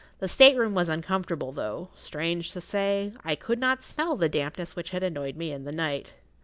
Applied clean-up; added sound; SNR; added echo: none; none; none; none.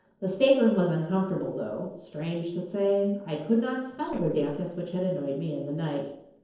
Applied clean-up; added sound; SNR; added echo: neural separator model SepFormer DNS4.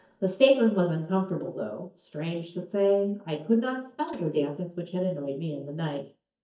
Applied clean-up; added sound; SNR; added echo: neural mask model DeepFilterNet 3.